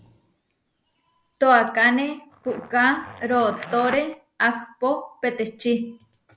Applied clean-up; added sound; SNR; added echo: none; Zipper (clothing); 15 dB; none.